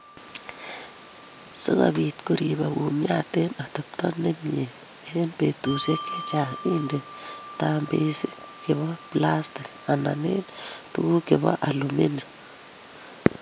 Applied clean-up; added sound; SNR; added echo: none; Bell; 17 dB; none.